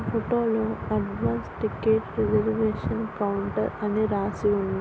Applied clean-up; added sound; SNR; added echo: none; none; none; none.